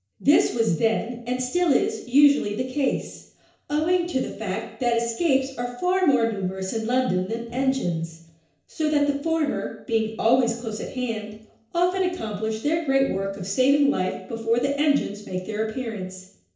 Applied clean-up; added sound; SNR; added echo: neural separator model SepFormer DNS4.